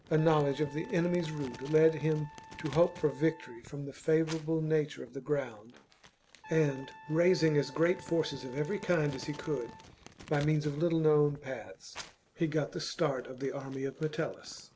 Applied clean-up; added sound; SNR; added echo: none; Trumpet + Crumpling, crinkling; 19 dB; none.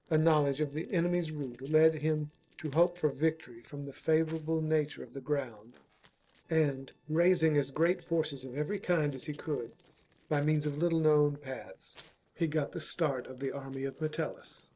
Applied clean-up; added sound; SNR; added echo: neural separator model SepFormer DNS4.